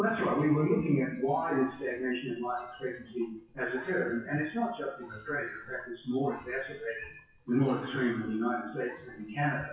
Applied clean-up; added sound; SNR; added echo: classical method WPE with log-MMSE.